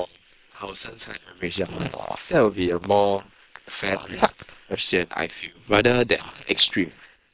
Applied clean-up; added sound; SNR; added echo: neural separator model SepFormer WHAM!.